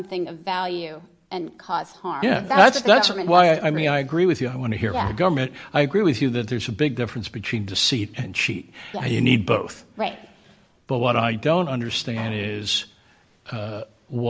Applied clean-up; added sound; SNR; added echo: none; none; none; none.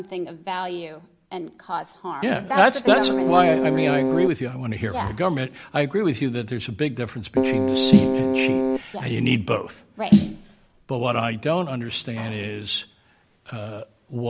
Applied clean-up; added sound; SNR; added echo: none; Snare drum + Keyboard (musical); -3 dB; none.